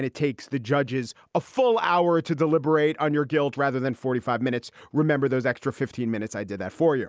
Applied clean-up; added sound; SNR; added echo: none; none; none; none.